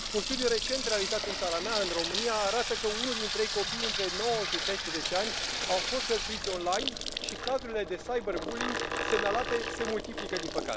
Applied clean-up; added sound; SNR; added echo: none; Sink (filling or washing) / Water tap, faucet; 1 dB; none.